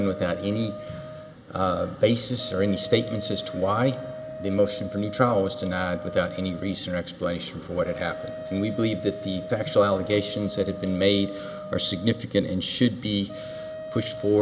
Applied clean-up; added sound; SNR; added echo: none; Wind instrument, woodwind instrument; 13 dB; none.